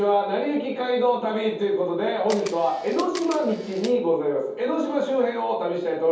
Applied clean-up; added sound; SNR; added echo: none; Camera; 17 dB; reverberation time 0.7 s.